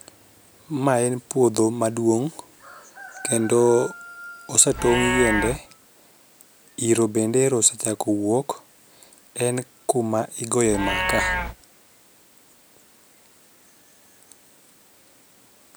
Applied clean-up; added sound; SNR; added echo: none; Livestock, farm animals, working animals; 10 dB; none.